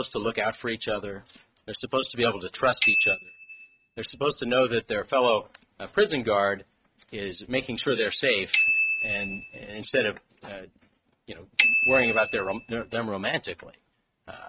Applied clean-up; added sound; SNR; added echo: neural mask model RNNoise.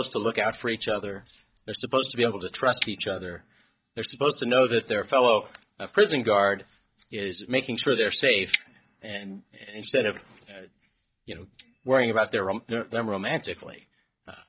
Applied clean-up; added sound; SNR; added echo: neural mask model DeepFilterNet 3.